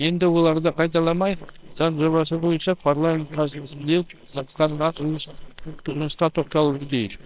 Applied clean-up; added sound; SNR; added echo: neural separator model SepFormer WHAMR!.